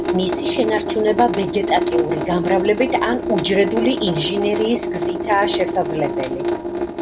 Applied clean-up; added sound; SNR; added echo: none; Drip / Sink (filling or washing) / Water tap, faucet; 2 dB; none.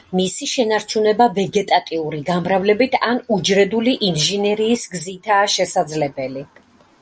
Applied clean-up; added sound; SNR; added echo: none; none; none; none.